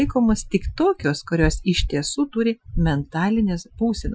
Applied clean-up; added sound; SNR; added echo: classical method Wiener filter.